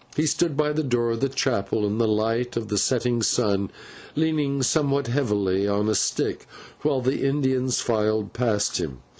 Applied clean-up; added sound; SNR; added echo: none; none; none; none.